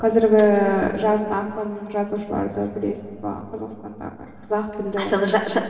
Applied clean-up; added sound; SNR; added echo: none; none; none; reverberation time 2.6 s.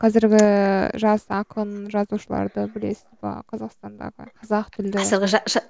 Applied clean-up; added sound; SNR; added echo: none; none; none; none.